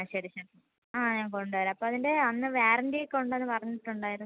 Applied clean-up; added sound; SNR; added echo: none; none; none; none.